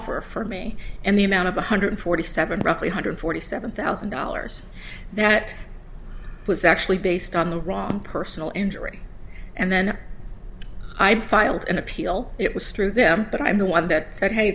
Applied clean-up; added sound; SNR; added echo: none; Fireworks; 20 dB; none.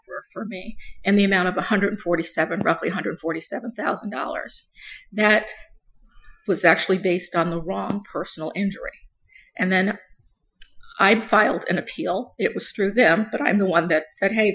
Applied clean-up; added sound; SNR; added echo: classical method Wiener filter.